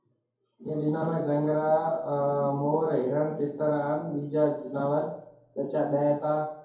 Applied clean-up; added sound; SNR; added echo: none; none; none; reverberation time 2.4 s.